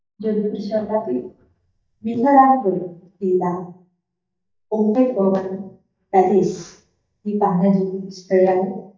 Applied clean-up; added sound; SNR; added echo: neural mask model DeepFilterNet 3.